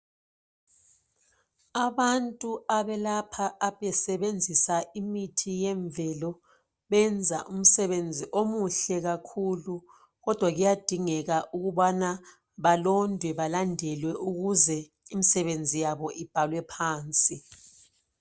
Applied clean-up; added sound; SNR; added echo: none; none; none; none.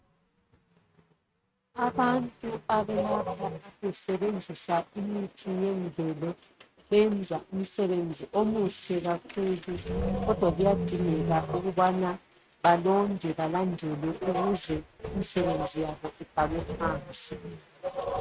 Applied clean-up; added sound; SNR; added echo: neural mask model RNNoise.